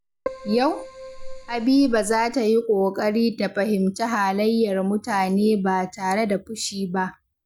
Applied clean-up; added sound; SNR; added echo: none; Keyboard (musical); 12 dB; none.